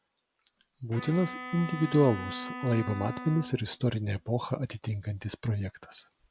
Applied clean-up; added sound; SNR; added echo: none; Bowed string instrument; 11 dB; none.